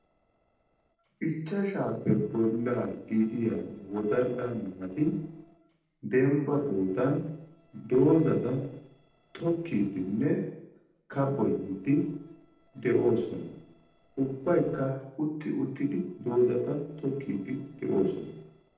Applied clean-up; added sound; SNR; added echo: neural separator model SepFormer DNS4.